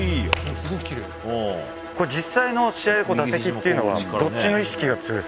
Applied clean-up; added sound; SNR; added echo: none; Bowed string instrument; 12 dB; none.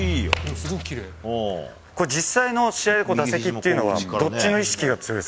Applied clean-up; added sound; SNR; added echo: none; none; none; none.